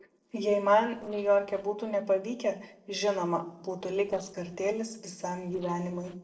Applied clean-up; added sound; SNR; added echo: neural separator model SepFormer DNS4.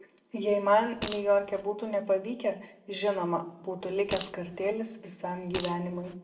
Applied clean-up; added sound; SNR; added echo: none; Fart; 11 dB; reverberation time 0.7 s.